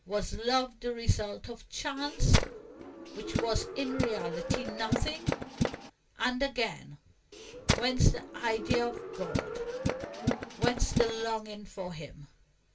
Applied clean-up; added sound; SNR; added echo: none; Tools; 1 dB; reverberation time 0.2 s.